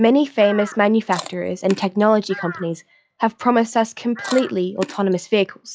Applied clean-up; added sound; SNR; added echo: classical method log-MMSE.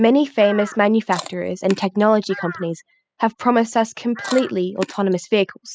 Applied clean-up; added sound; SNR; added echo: classical method spectral subtraction.